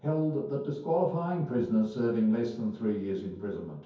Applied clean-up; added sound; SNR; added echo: none; none; none; reverberation time 0.6 s.